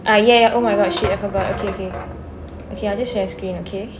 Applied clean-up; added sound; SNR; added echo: none; Squeak / Thump, thud; 9 dB; none.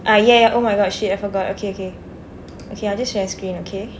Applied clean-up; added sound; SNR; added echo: none; none; none; none.